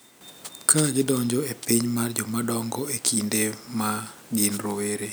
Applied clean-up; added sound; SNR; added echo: none; none; none; none.